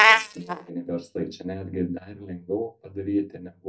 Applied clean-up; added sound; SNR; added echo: neural mask model DeepFilterNet 3.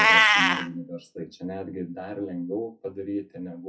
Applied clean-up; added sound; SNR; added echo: classical method WPE with log-MMSE.